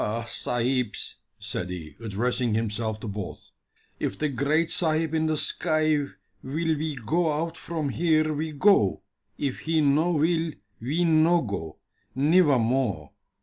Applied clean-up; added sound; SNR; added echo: none; none; none; none.